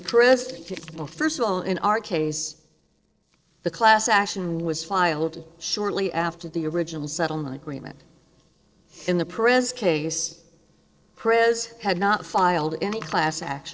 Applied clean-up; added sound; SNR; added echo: neural separator model SepFormer DNS4.